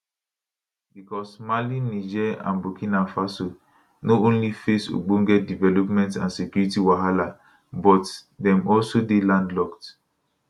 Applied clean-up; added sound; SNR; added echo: none; none; none; none.